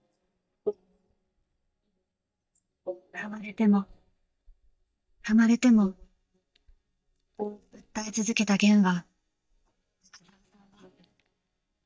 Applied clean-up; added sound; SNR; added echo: neural mask model DeepFilterNet 3.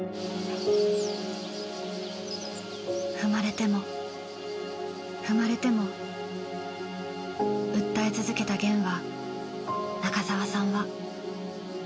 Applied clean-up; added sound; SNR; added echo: none; none; none; none.